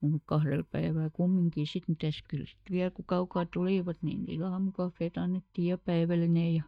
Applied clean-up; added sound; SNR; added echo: neural mask model DeepFilterNet 3.